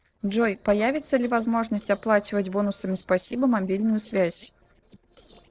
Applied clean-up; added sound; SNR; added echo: neural separator model SepFormer DNS4.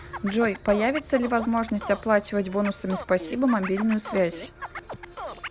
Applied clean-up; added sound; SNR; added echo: none; Scratching (performance technique); 13 dB; none.